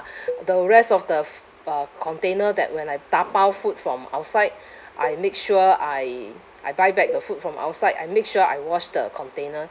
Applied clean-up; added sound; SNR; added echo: none; Cowbell; 14 dB; none.